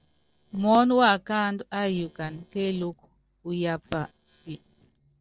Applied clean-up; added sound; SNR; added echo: neural separator model SepFormer DNS4.